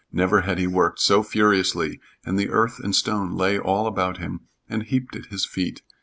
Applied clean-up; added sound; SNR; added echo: none; none; none; none.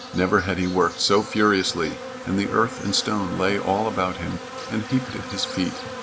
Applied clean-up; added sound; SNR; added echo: none; Insect; 11 dB; none.